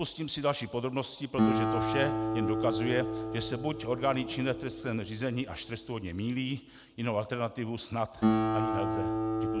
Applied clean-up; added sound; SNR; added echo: none; Acoustic guitar; 0 dB; none.